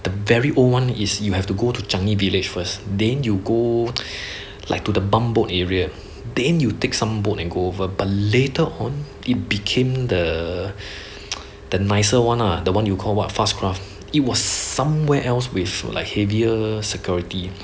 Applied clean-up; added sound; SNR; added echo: none; none; none; none.